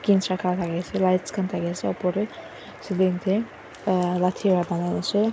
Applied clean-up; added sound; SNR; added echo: none; none; none; none.